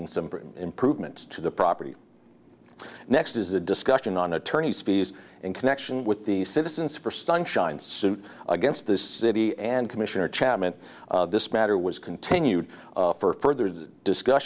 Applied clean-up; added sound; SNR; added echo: none; none; none; none.